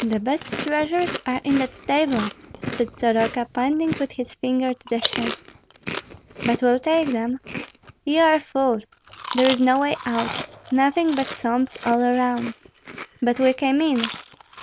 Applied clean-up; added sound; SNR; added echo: none; Chewing, mastication; 11 dB; none.